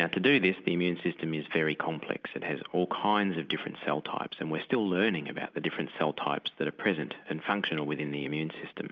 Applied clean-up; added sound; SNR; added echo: none; none; none; none.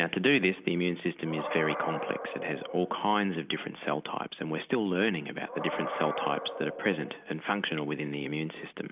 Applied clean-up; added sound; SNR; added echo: none; Animal; 10 dB; none.